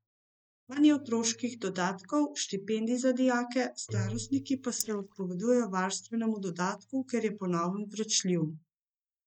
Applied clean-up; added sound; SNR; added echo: neural mask model DeepFilterNet 3.